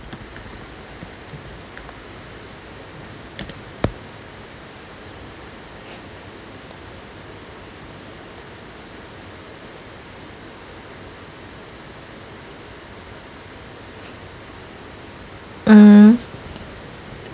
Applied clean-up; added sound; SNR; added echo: none; none; none; none.